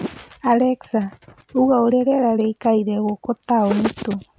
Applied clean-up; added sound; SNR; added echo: none; none; none; none.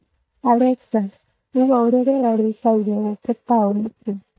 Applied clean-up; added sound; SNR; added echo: neural mask model DeepFilterNet 3.